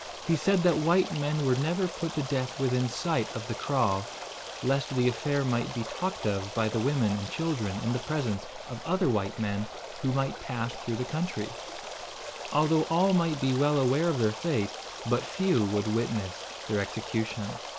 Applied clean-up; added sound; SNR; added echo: none; Stream; 11 dB; none.